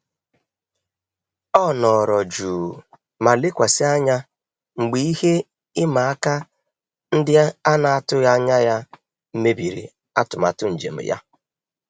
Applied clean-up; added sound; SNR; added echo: none; none; none; none.